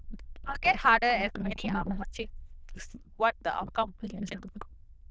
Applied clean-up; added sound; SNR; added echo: neural diffusion model UNIVERSE++.